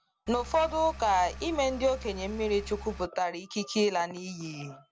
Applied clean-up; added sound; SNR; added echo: none; Engine; 13 dB; none.